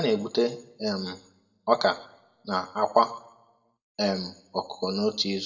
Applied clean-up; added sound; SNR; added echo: none; none; none; reverberation time 0.6 s.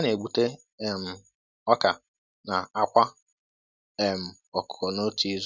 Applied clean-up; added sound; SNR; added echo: none; none; none; none.